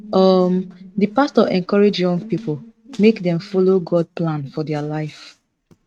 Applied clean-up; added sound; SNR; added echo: neural mask model RNNoise.